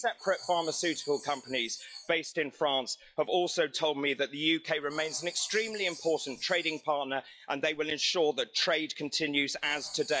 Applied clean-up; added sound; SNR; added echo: classical method log-MMSE.